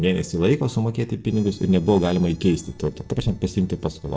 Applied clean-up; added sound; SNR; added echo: neural separator model SepFormer DNS4.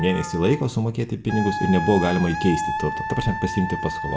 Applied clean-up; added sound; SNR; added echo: none; Wind instrument, woodwind instrument; 7 dB; reverberation time 0.4 s.